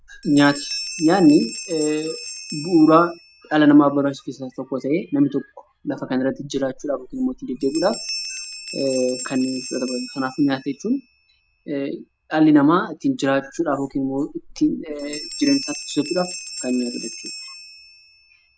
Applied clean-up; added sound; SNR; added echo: none; Bell; 14 dB; none.